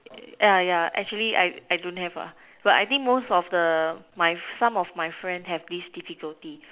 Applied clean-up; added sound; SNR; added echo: none; none; none; none.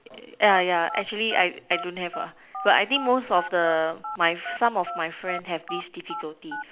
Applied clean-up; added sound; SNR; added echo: none; Telephone; 12 dB; none.